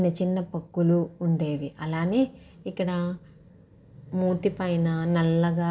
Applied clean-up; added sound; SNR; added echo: none; none; none; none.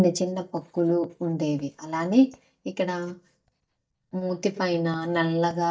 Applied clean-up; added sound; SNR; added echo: neural mask model DeepFilterNet 3.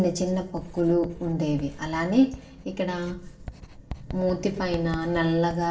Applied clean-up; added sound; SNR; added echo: none; Writing; 15 dB; reverberation time 0.6 s.